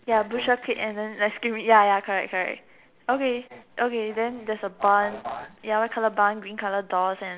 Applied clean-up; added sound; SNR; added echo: none; none; none; none.